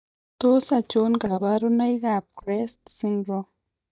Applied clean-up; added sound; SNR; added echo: neural mask model DeepFilterNet 3.